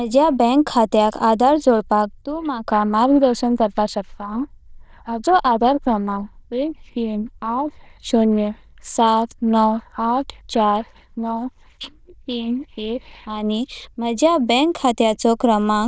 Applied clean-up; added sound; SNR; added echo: neural diffusion model UNIVERSE++.